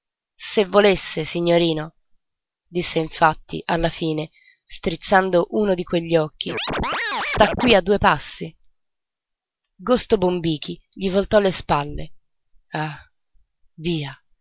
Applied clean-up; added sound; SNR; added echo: none; Scratching (performance technique); 2 dB; none.